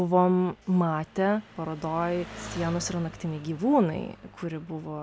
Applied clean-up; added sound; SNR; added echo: none; Engine; 18 dB; none.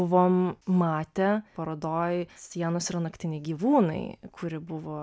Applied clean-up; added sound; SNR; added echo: none; none; none; none.